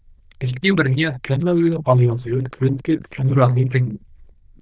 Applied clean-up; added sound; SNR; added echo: neural diffusion model UNIVERSE++.